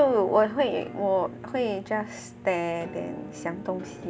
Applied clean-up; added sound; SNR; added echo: none; Musical instrument; 14 dB; none.